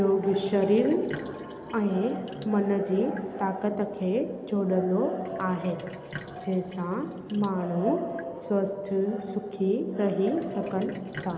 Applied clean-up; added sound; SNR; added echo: none; Sink (filling or washing); 19 dB; none.